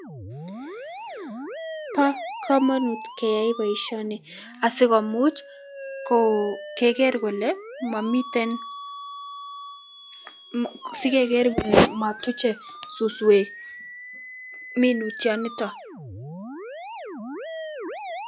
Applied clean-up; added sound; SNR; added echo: classical method log-MMSE.